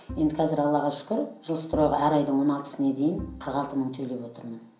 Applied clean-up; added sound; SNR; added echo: none; Bowed string instrument; 18 dB; reverberation time 0.6 s.